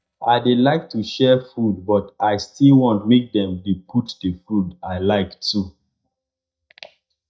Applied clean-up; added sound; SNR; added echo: neural mask model DeepFilterNet 3.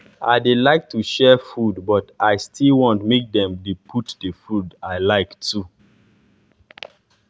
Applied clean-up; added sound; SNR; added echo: none; none; none; none.